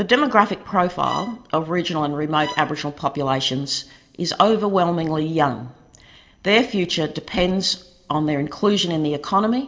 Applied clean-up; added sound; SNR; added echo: none; Bowed string instrument; 17 dB; reverberation time 0.5 s.